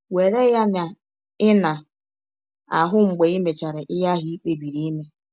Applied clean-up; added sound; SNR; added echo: none; none; none; none.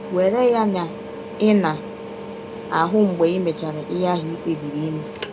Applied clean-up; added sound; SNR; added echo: none; Mechanical fan; 11 dB; none.